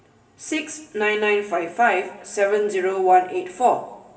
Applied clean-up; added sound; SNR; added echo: none; none; none; reverberation time 1.7 s.